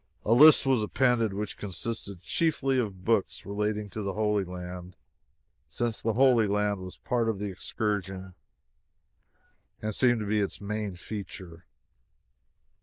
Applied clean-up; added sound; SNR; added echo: neural diffusion model UNIVERSE++.